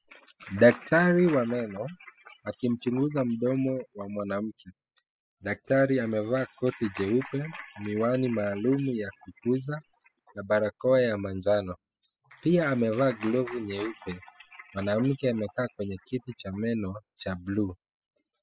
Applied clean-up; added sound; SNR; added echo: classical method spectral subtraction.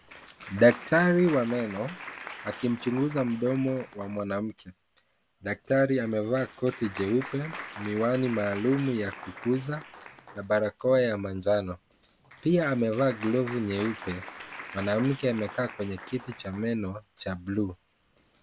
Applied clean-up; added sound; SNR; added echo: none; Applause; 16 dB; none.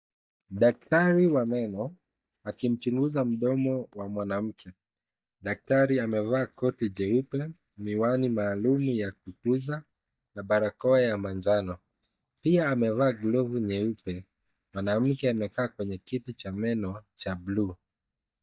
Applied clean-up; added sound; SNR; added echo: neural mask model DeepFilterNet 3.